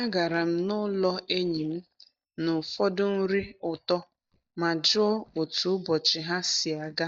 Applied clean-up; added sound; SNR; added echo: neural mask model DeepFilterNet 3.